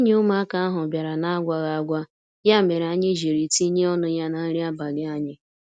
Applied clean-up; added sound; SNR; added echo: none; none; none; none.